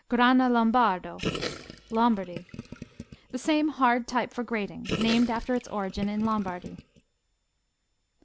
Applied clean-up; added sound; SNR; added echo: none; Gurgling; 11 dB; none.